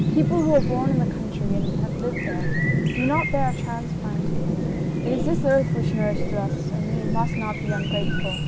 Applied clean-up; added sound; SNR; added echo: none; Chirp, tweet; -4 dB; none.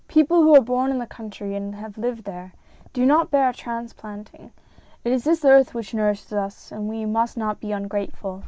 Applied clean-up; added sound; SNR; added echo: none; none; none; none.